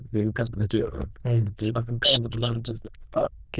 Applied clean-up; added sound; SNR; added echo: neural diffusion model UNIVERSE++.